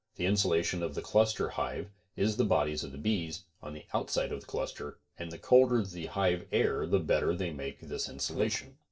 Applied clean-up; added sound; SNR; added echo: neural separator model SepFormer DNS4.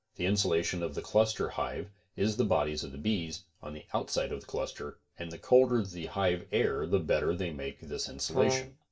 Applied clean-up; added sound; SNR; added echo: none; Brass instrument; 2 dB; reverberation time 0.2 s.